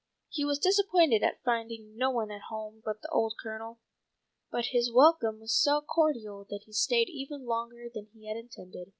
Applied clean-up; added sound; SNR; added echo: none; none; none; none.